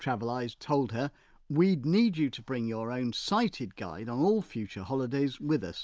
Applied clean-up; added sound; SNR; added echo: none; none; none; none.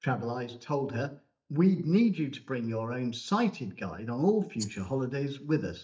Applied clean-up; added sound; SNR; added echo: neural mask model DeepFilterNet 3.